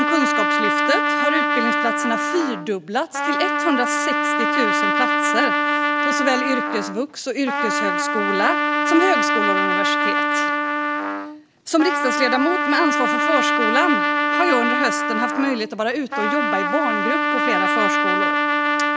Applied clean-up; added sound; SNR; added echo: none; Trumpet; -3 dB; none.